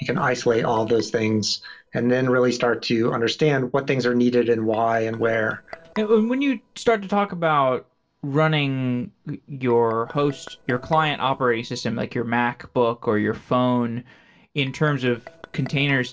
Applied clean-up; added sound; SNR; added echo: neural separator model SepFormer DNS4.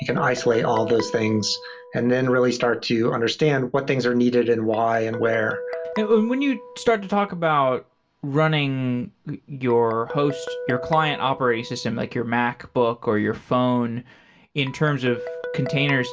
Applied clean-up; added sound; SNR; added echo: none; Guitar; 14 dB; reverberation time 0.2 s.